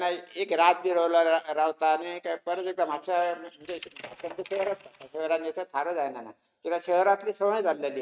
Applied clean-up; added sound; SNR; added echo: neural mask model RNNoise.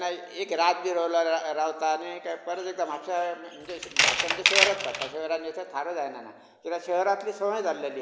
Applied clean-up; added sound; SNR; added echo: none; Tools; -3 dB; none.